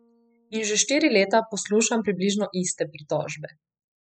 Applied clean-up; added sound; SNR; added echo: classical method spectral subtraction.